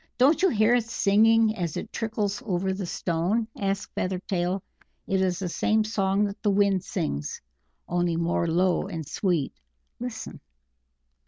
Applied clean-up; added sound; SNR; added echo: none; none; none; none.